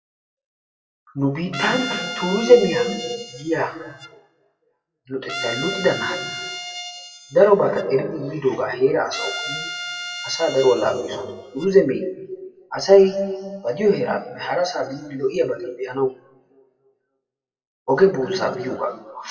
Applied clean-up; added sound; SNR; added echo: classical method WPE with log-MMSE.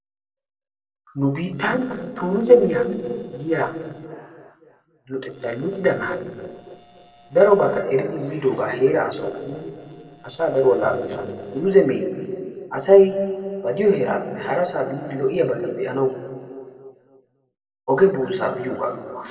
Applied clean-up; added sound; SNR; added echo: neural separator model SepFormer DNS4.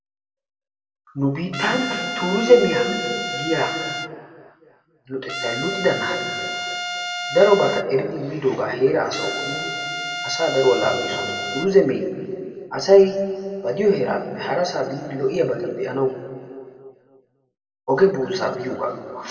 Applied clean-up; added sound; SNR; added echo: none; Trumpet; 6 dB; reverberation time 1.9 s.